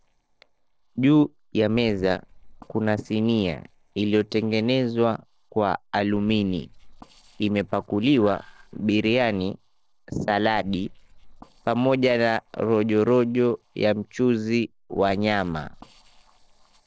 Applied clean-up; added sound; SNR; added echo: neural separator model SepFormer DNS4.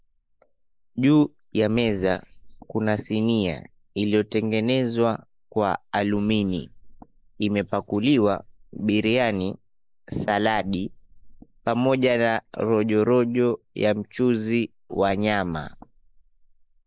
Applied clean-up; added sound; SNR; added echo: neural mask model Resemble Enhance denoiser.